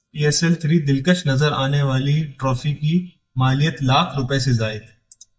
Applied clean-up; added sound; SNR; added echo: neural mask model DeepFilterNet 3.